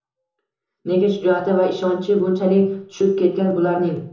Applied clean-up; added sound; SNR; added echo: none; none; none; reverberation time 0.6 s.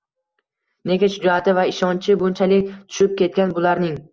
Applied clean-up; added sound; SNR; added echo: none; none; none; none.